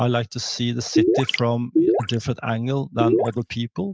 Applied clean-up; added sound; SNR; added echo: neural mask model DeepFilterNet 3.